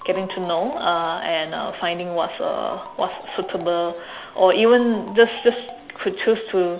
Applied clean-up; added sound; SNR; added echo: none; Marimba, xylophone; 20 dB; none.